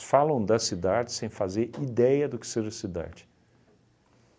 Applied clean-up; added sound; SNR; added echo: none; none; none; none.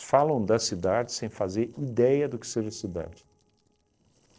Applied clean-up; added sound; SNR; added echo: neural separator model SepFormer DNS4.